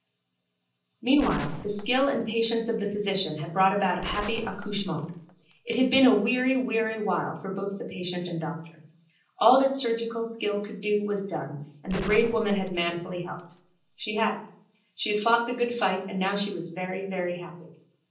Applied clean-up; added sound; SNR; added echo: none; Gunshot, gunfire; 13 dB; reverberation time 0.6 s.